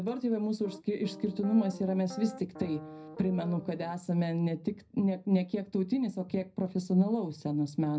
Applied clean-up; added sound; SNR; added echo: none; Piano; 15 dB; reverberation time 0.4 s.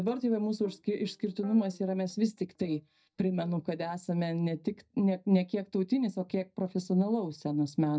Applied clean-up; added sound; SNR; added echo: neural mask model DeepFilterNet 3.